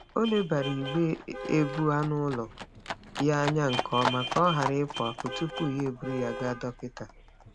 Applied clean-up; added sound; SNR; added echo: none; Livestock, farm animals, working animals + Vehicle horn, car horn, honking; 8 dB; none.